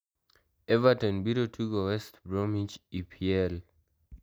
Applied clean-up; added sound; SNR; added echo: none; none; none; none.